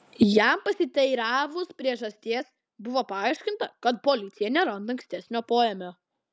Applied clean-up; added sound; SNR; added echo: none; none; none; none.